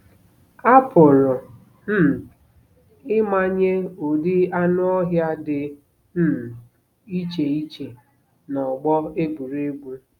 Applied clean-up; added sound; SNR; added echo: none; none; none; none.